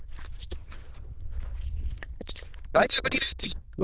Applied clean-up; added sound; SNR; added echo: neural diffusion model UNIVERSE++.